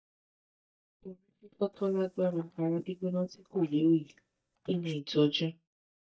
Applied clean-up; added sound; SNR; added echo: neural mask model DeepFilterNet 3.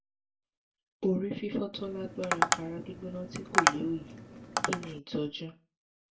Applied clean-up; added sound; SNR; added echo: none; Tap; -4 dB; reverberation time 0.2 s.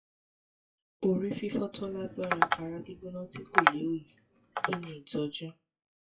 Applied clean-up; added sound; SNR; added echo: classical method WPE with log-MMSE.